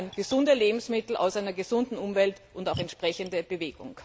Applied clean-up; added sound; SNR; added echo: none; Splash, splatter; 18 dB; none.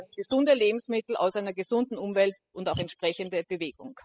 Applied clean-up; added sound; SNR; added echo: classical method spectral subtraction.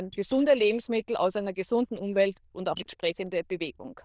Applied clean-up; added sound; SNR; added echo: neural diffusion model UNIVERSE++.